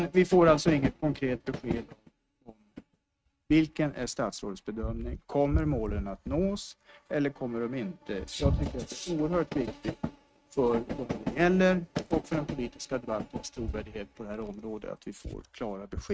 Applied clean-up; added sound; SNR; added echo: neural mask model RNNoise.